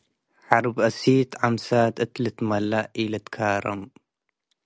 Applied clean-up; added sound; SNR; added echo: none; none; none; none.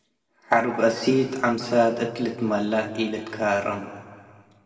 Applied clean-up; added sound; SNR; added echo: none; none; none; reverberation time 1.6 s.